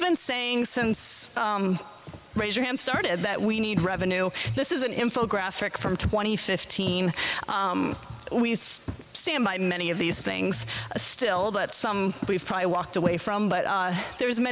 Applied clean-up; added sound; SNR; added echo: none; Walk, footsteps; 15 dB; none.